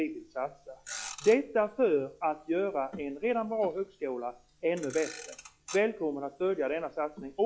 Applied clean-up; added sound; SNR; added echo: classical method log-MMSE.